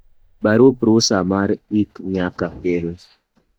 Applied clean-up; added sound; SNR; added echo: neural mask model DeepFilterNet 3.